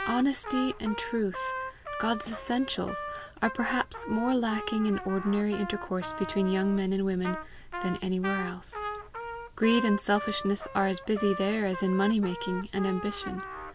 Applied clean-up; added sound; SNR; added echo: none; Trumpet; 9 dB; none.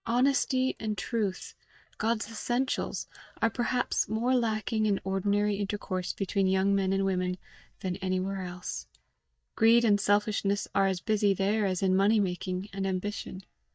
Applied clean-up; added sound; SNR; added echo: neural mask model DeepFilterNet 3.